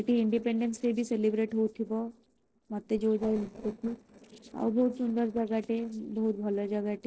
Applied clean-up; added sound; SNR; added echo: neural separator model SepFormer DNS4.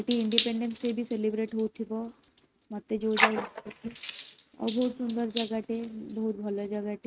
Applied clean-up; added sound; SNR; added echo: neural mask model RNNoise.